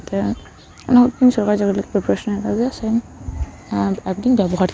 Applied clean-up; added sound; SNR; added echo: none; none; none; none.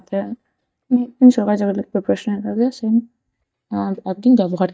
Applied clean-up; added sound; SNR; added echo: neural mask model DeepFilterNet 3.